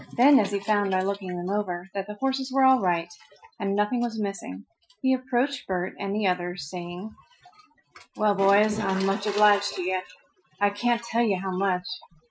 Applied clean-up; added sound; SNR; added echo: classical method Wiener filter.